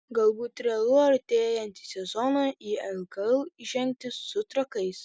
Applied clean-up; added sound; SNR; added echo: none; none; none; none.